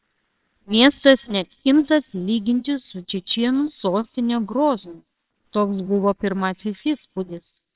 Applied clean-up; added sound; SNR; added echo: neural separator model SepFormer WHAMR!.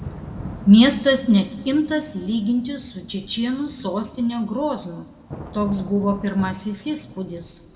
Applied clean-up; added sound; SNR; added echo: none; Thunder / Rain; 16 dB; reverberation time 1.1 s.